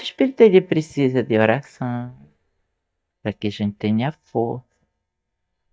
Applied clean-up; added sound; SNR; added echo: neural mask model DeepFilterNet 3.